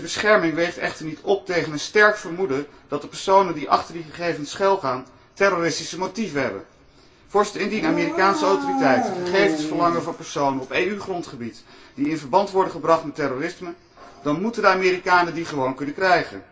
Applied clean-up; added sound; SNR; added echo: none; Dog; 5 dB; reverberation time 0.2 s.